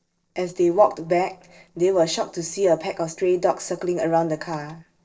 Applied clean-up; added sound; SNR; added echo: neural separator model SepFormer DNS4.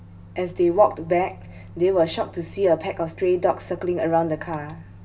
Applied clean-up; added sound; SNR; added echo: none; Microwave oven; 19 dB; reverberation time 0.4 s.